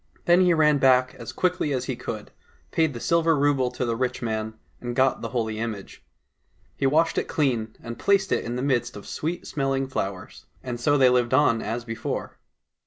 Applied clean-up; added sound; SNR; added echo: none; none; none; none.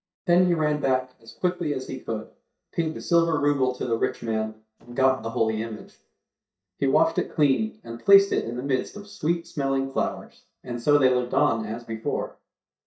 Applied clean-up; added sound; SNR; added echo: neural mask model DeepFilterNet 3.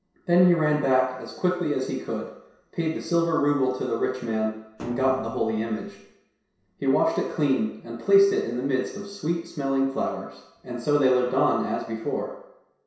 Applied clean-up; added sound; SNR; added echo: none; Thump, thud; 14 dB; reverberation time 0.7 s.